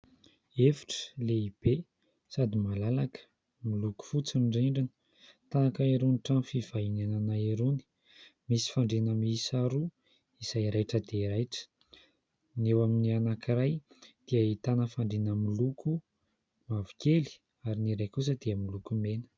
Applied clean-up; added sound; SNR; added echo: none; none; none; none.